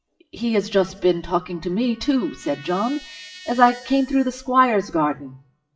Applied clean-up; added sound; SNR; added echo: classical method WPE with log-MMSE.